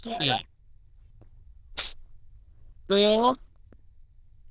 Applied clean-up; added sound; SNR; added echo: neural diffusion model UNIVERSE++.